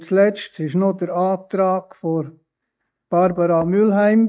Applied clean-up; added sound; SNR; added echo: neural mask model DeepFilterNet 3.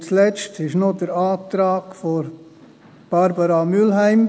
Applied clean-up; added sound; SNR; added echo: none; none; none; none.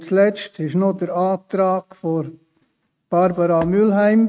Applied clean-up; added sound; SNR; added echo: neural mask model RNNoise.